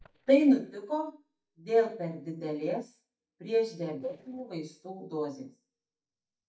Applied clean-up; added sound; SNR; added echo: neural mask model DeepFilterNet 3.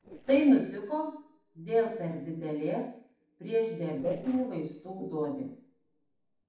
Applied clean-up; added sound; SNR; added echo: neural separator model SepFormer DNS4.